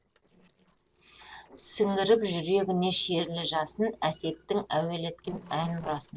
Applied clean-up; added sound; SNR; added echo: neural separator model SepFormer DNS4.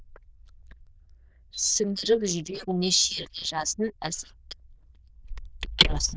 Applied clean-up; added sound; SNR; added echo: neural diffusion model UNIVERSE++.